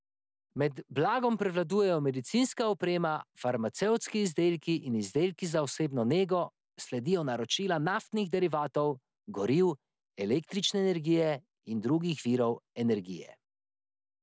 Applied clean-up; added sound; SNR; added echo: none; none; none; none.